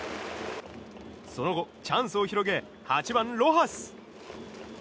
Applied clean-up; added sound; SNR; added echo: none; none; none; none.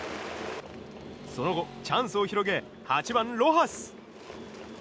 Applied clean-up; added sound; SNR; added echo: none; Motorcycle / Traffic noise, roadway noise; 19 dB; none.